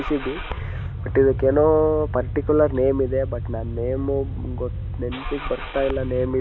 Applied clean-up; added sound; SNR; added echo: none; Engine starting / Car; 6 dB; none.